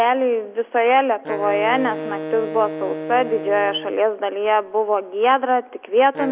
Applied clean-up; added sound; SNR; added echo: none; Wind instrument, woodwind instrument; 12 dB; none.